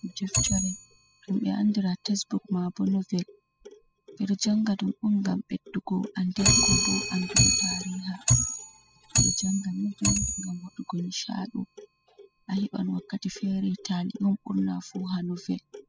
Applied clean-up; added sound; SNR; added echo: classical method spectral subtraction.